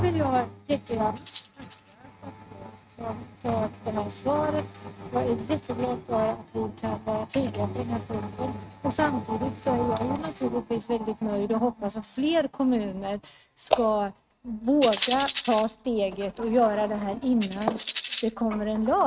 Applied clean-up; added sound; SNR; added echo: neural mask model RNNoise.